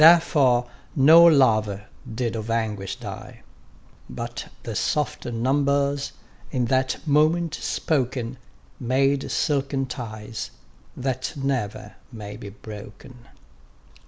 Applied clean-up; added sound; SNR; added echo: none; none; none; none.